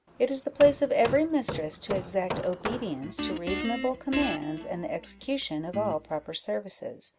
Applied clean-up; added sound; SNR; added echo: none; Guitar + Hammer; 8 dB; none.